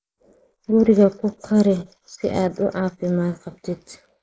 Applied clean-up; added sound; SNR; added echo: neural mask model Resemble Enhance denoiser.